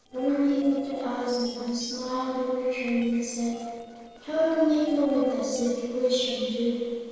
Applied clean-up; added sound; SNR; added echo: neural separator model SepFormer DNS4.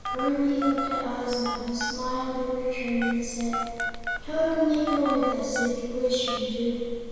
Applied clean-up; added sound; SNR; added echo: none; Telephone; 6 dB; reverberation time 1.9 s.